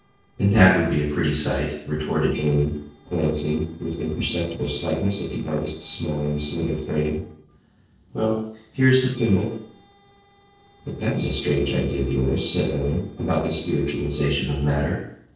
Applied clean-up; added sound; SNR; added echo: neural separator model SepFormer DNS4.